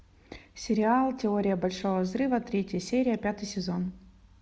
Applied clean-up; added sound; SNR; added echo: none; none; none; none.